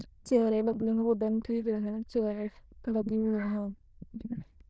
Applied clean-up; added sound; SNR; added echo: neural diffusion model UNIVERSE++.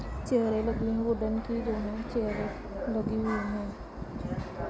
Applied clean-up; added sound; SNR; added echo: none; Accelerating, revving, vroom; 11 dB; none.